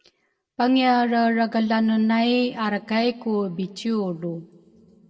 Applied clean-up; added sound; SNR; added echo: none; none; none; reverberation time 1.1 s.